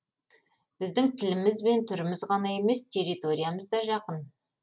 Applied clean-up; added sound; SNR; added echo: none; none; none; none.